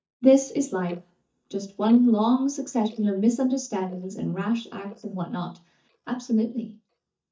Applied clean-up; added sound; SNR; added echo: neural mask model DeepFilterNet 3.